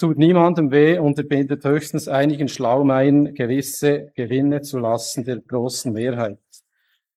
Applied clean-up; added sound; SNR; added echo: neural mask model Resemble Enhance denoiser.